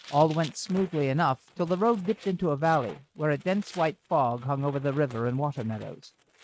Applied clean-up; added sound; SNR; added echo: neural mask model RNNoise.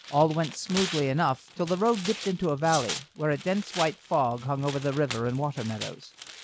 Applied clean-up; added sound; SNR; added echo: none; Tearing + Rattle (instrument); 12 dB; none.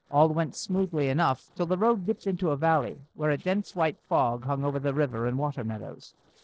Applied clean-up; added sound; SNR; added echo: neural separator model SepFormer DNS4.